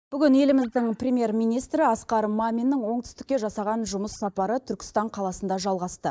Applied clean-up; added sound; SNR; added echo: neural mask model DeepFilterNet 3.